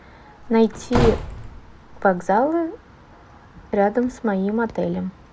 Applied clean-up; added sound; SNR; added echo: none; Slam / Wood; 5 dB; none.